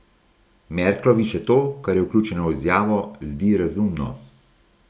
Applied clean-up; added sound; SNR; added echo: none; none; none; none.